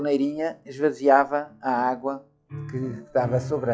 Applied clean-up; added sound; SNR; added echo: classical method log-MMSE.